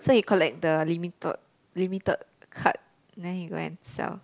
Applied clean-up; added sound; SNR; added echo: none; none; none; none.